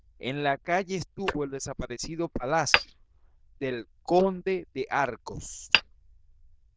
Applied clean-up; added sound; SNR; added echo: neural diffusion model UNIVERSE++.